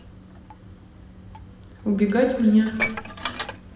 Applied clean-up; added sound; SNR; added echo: none; Dishes, pots, and pans; 10 dB; reverberation time 1.1 s.